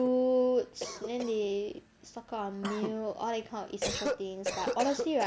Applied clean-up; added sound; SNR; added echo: none; Cough; 7 dB; none.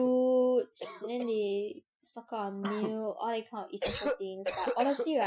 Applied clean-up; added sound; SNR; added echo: classical method Wiener filter.